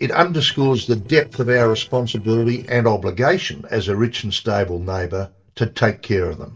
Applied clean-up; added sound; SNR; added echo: neural separator model SepFormer DNS4.